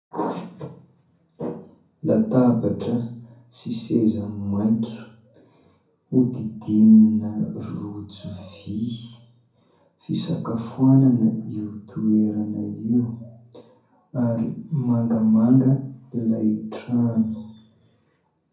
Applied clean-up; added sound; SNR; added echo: none; none; none; reverberation time 0.6 s.